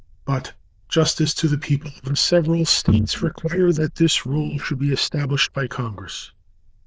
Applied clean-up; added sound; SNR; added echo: neural diffusion model UNIVERSE++.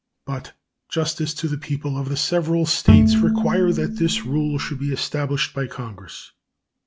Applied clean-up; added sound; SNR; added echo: none; Bowed string instrument; -5 dB; none.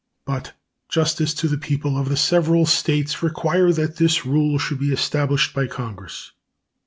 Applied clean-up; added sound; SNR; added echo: none; none; none; none.